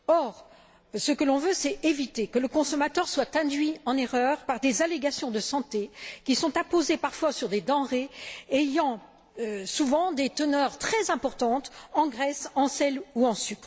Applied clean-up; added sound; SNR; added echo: none; none; none; none.